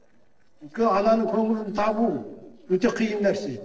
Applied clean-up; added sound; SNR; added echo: neural separator model SepFormer DNS4.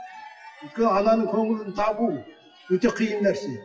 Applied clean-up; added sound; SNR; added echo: classical method WPE with log-MMSE.